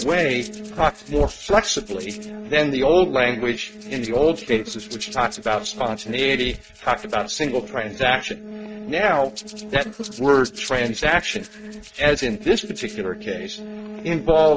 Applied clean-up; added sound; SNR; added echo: neural mask model RNNoise.